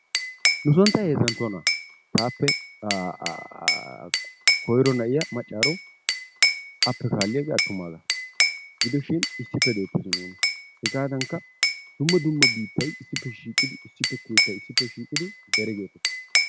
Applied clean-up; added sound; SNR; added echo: none; Glass / Bell; 0 dB; none.